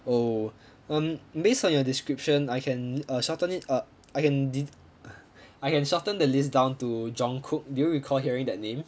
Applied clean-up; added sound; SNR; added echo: none; none; none; none.